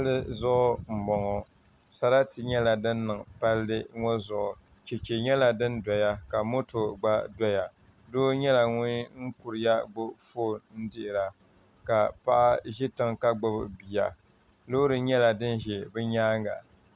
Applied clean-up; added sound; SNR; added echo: none; none; none; none.